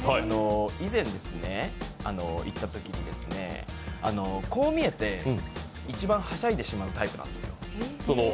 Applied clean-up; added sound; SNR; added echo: none; none; none; none.